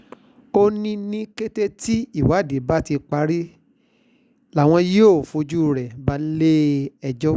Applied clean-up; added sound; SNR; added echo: none; none; none; none.